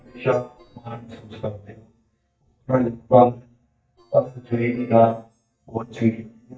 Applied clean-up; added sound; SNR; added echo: neural mask model DeepFilterNet 3.